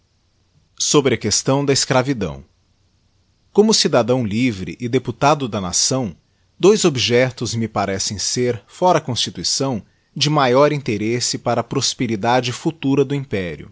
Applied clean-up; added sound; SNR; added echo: none; none; none; none.